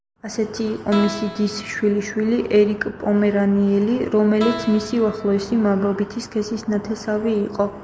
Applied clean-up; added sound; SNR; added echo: none; Keyboard (musical); 16 dB; none.